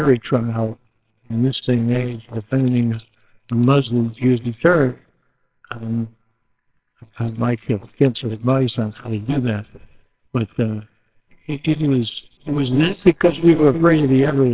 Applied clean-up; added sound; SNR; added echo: neural separator model SepFormer WHAMR!.